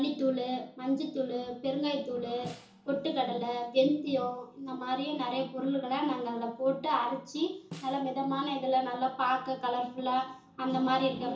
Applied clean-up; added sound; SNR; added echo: none; Snare drum; 20 dB; reverberation time 0.7 s.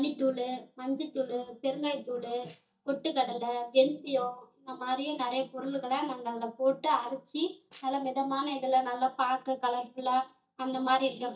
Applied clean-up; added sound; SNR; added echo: neural mask model DeepFilterNet 3.